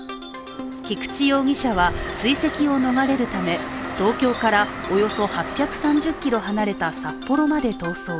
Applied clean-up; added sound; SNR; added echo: none; Train; 11 dB; none.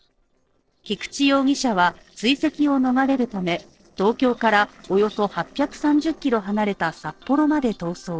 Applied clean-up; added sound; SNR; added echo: neural separator model SepFormer DNS4.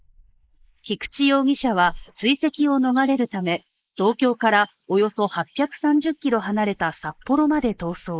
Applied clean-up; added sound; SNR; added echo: neural mask model Resemble Enhance denoiser.